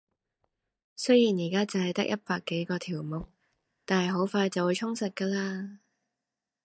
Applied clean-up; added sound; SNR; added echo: neural mask model DeepFilterNet 3.